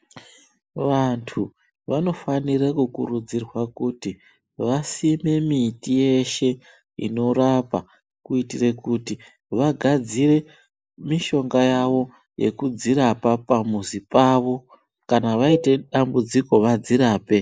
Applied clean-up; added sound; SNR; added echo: neural mask model Resemble Enhance denoiser.